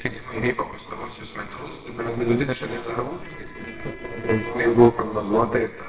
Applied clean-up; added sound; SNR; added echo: neural separator model SepFormer WHAMR!.